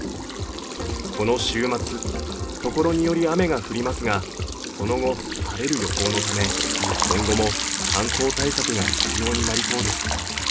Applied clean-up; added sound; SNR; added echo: none; Liquid; 3 dB; reverberation time 0.3 s.